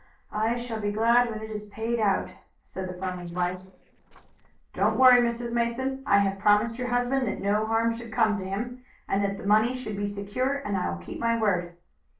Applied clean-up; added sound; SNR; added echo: neural separator model SepFormer DNS4.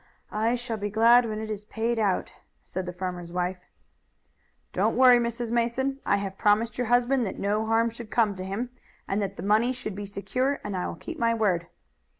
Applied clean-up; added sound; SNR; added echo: none; none; none; none.